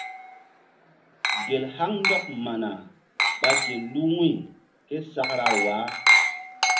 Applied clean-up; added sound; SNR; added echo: none; Glass; -2 dB; reverberation time 0.4 s.